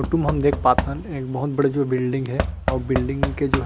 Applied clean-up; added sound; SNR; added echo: none; Knock / Wood; 5 dB; none.